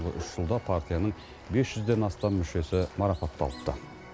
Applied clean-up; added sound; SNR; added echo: none; Squeak; 19 dB; none.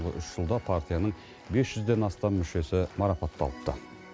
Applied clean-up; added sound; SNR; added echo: none; none; none; none.